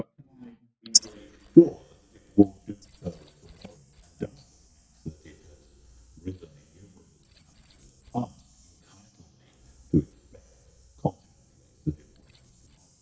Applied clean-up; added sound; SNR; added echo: neural mask model DeepFilterNet 3.